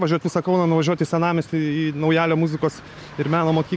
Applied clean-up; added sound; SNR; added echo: none; none; none; none.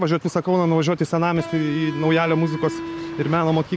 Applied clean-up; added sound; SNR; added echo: none; Electric guitar; 10 dB; none.